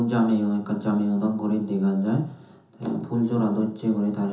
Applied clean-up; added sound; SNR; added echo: none; none; none; reverberation time 0.6 s.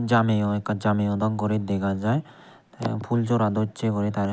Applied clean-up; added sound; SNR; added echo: none; none; none; none.